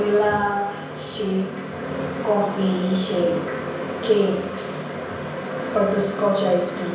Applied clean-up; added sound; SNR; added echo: none; none; none; reverberation time 0.9 s.